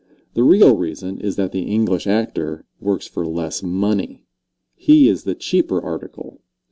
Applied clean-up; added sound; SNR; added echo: none; none; none; none.